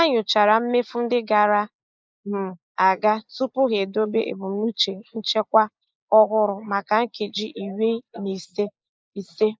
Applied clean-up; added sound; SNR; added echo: neural mask model Resemble Enhance denoiser.